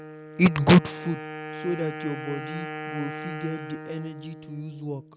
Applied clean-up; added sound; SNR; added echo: none; Wind instrument, woodwind instrument; 11 dB; none.